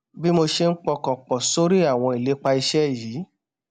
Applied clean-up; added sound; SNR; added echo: none; none; none; none.